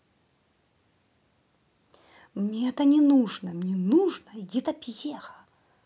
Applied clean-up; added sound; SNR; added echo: none; none; none; none.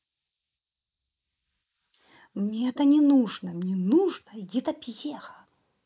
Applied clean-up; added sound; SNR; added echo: neural mask model Resemble Enhance denoiser.